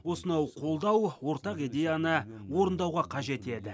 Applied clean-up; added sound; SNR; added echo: none; none; none; none.